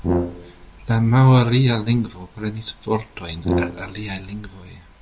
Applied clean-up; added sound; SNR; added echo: none; Brass instrument; 5 dB; none.